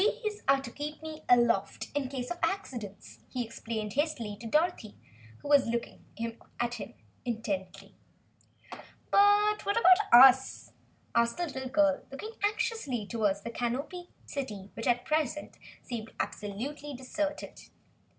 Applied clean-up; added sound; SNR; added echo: none; none; none; none.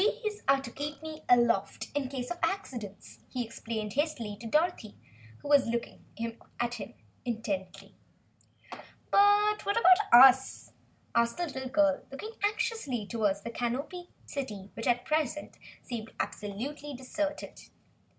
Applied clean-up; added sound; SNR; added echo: none; Burping, eructation; 15 dB; none.